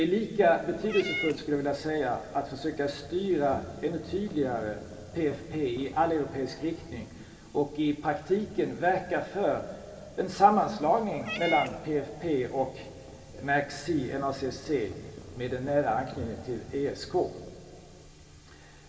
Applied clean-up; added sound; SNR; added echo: none; Meow / Purr; 16 dB; reverberation time 2.3 s.